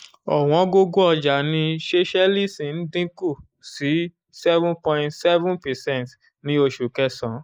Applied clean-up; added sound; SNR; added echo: neural mask model Resemble Enhance denoiser.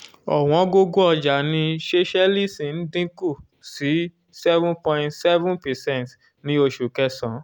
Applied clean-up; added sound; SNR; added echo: none; none; none; none.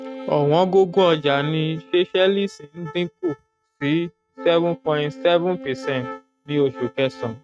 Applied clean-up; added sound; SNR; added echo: neural mask model RNNoise.